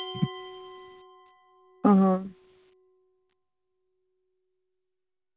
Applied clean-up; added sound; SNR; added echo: none; Glass; 13 dB; none.